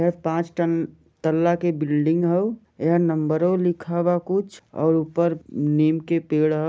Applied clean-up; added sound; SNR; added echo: none; none; none; none.